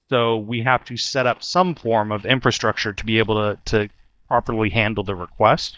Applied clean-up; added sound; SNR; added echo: neural mask model DeepFilterNet 3.